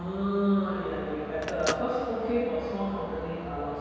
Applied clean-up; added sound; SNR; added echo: none; Telephone; 14 dB; reverberation time 1.9 s.